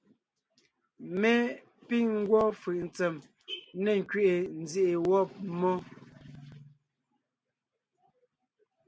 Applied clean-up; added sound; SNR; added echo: none; none; none; none.